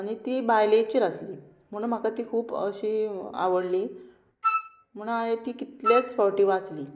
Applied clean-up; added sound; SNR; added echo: none; Wind instrument, woodwind instrument; 4 dB; none.